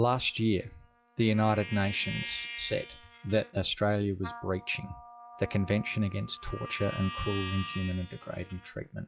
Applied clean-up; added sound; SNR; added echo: classical method log-MMSE.